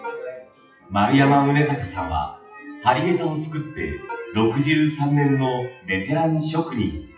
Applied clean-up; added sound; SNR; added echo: classical method WPE with log-MMSE.